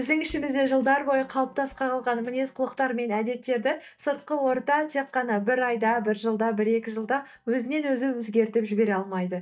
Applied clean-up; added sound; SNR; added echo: neural mask model DeepFilterNet 3.